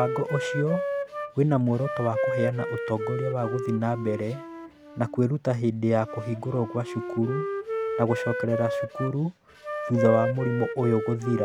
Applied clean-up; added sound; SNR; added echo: none; Wind instrument, woodwind instrument; 5 dB; none.